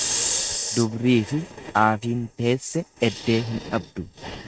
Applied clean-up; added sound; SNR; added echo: neural mask model RNNoise.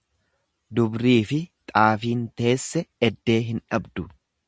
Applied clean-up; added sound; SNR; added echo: none; none; none; none.